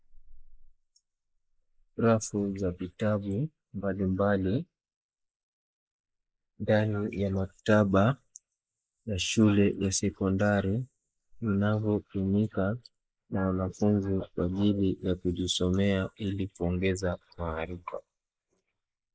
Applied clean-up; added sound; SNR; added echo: neural mask model Resemble Enhance denoiser.